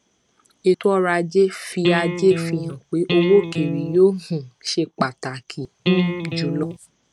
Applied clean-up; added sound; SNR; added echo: none; Electric guitar; 4 dB; none.